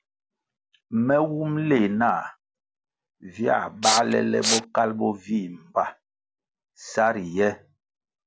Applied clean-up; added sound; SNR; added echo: none; Respiratory sounds; 0 dB; none.